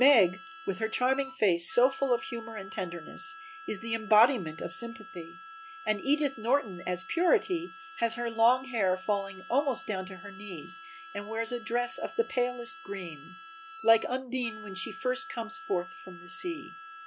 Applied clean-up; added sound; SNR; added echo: none; Harmonica; 16 dB; none.